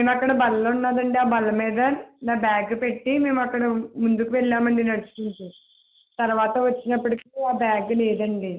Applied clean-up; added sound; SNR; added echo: none; none; none; none.